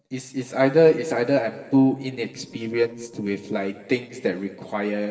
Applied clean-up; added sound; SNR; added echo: neural separator model SepFormer DNS4.